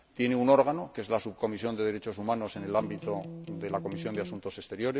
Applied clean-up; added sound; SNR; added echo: none; Electric guitar; 10 dB; none.